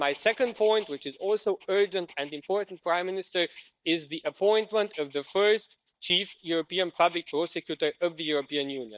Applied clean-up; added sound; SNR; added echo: neural mask model DeepFilterNet 3.